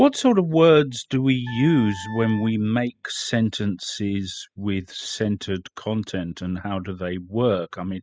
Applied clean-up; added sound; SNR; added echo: classical method spectral subtraction.